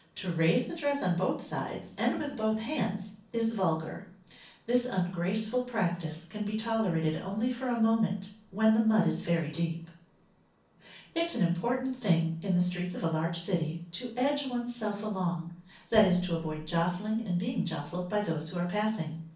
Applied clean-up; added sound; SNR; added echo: none; none; none; reverberation time 0.6 s.